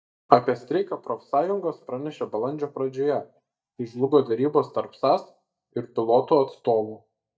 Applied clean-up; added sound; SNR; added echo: neural mask model DeepFilterNet 3.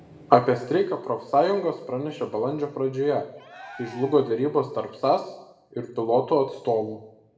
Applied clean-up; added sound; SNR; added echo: none; Cheering; 19 dB; reverberation time 0.8 s.